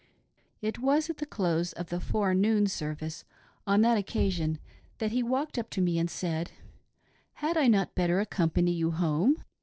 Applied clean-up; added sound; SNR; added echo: neural separator model SepFormer DNS4.